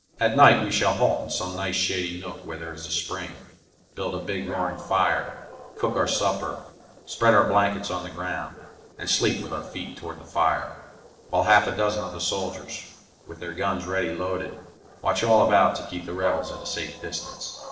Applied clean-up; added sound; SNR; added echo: neural separator model SepFormer DNS4.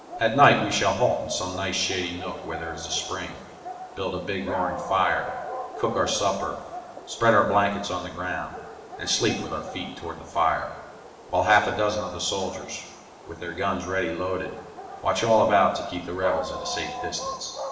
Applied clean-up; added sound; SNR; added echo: none; Dog; 12 dB; reverberation time 1.1 s.